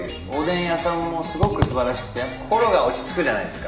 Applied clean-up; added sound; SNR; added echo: none; Fireworks; 6 dB; reverberation time 0.9 s.